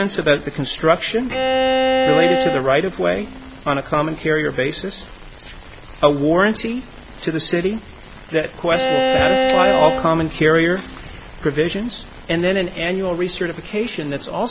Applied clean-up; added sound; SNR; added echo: none; Bowed string instrument; -1 dB; none.